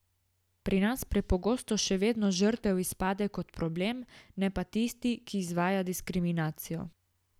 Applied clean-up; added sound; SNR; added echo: none; none; none; none.